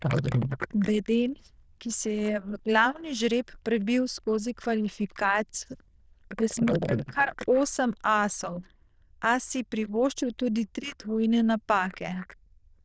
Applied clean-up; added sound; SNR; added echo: neural diffusion model UNIVERSE++.